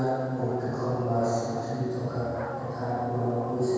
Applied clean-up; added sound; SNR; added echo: none; Dog; 12 dB; reverberation time 2.1 s.